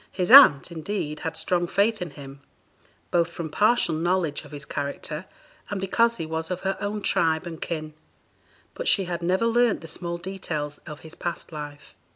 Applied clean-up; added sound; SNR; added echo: none; none; none; none.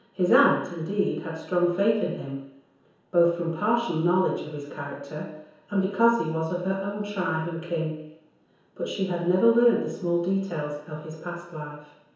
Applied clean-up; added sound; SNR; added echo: none; none; none; reverberation time 1.0 s.